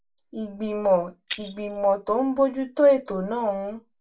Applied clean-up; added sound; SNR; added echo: none; Shatter; 19 dB; reverberation time 0.1 s.